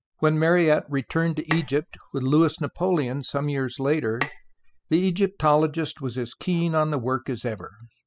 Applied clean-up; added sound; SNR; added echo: classical method spectral subtraction.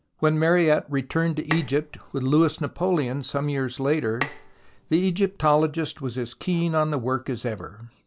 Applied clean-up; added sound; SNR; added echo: none; Bowed string instrument; 12 dB; none.